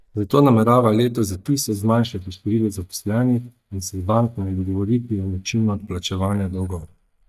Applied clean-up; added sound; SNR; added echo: neural mask model DeepFilterNet 3.